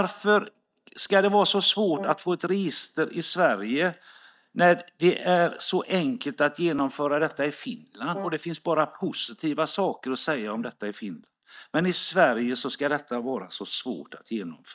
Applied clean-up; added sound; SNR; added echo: neural mask model DeepFilterNet 3.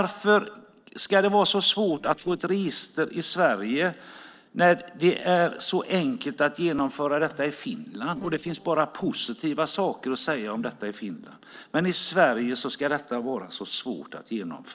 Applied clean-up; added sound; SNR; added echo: neural separator model SepFormer DNS4.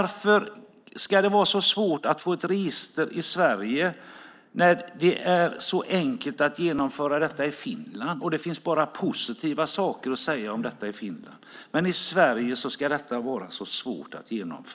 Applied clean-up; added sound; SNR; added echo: neural mask model Resemble Enhance denoiser.